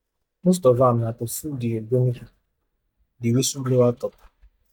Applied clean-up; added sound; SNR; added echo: neural mask model DeepFilterNet 3.